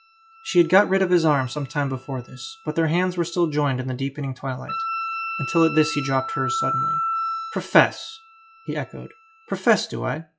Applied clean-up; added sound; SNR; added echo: classical method log-MMSE.